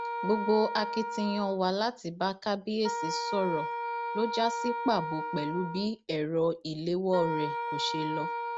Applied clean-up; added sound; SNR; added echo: none; Wind instrument, woodwind instrument; 5 dB; none.